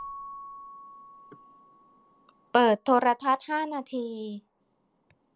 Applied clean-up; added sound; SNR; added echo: none; Keyboard (musical) / Bell; 19 dB; none.